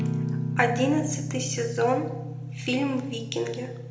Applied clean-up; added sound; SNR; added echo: none; Guitar; 3 dB; reverberation time 0.8 s.